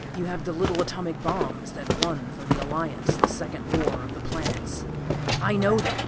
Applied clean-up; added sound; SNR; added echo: none; Walk, footsteps; -2 dB; none.